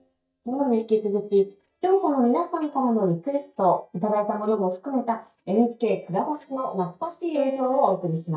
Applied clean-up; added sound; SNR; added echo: neural mask model DeepFilterNet 3.